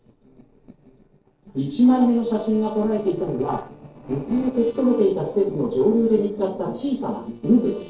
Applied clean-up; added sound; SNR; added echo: neural separator model SepFormer DNS4.